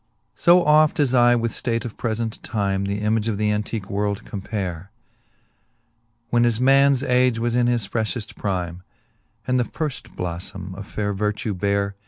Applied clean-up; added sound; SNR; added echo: none; none; none; none.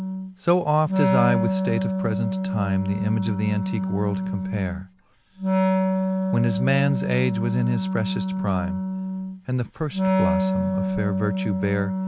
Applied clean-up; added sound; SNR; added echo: none; Wind instrument, woodwind instrument; -1 dB; none.